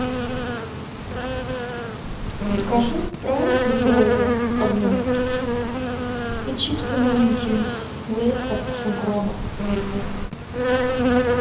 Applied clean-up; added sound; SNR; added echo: none; Insect; -3 dB; reverberation time 0.7 s.